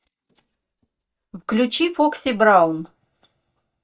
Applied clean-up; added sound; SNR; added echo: neural mask model DeepFilterNet 3.